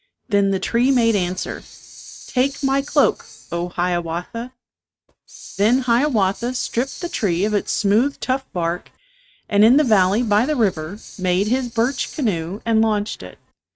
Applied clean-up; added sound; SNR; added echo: neural mask model RNNoise.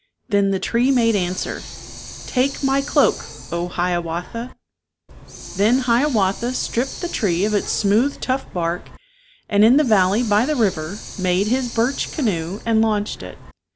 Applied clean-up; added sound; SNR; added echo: none; Hiss; 14 dB; none.